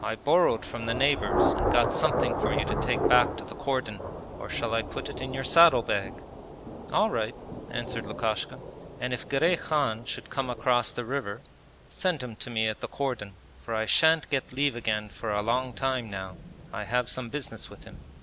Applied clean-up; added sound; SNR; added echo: none; Thunder / Rain; 5 dB; none.